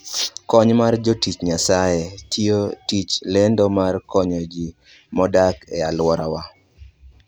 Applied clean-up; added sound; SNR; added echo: none; none; none; none.